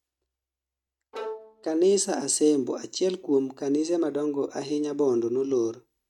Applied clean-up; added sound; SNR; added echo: neural mask model RNNoise.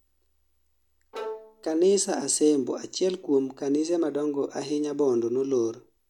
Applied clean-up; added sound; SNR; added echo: none; Bowed string instrument; 15 dB; none.